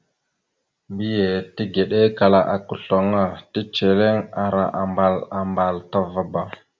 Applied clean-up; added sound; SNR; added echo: none; none; none; none.